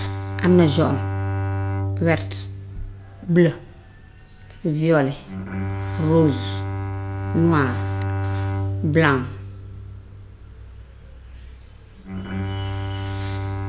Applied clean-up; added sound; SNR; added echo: none; Bowed string instrument; 4 dB; none.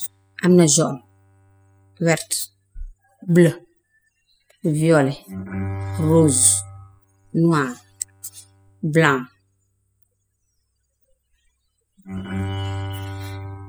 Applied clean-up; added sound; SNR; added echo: classical method spectral subtraction.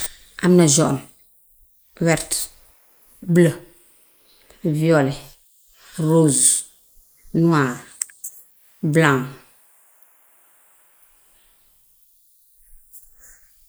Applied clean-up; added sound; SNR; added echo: neural mask model Resemble Enhance denoiser.